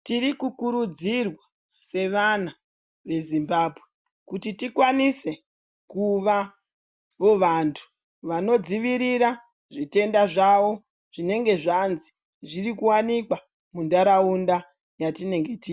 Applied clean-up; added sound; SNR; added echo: none; none; none; none.